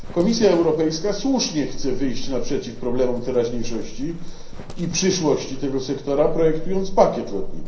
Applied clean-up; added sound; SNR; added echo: none; Livestock, farm animals, working animals; 5 dB; reverberation time 0.6 s.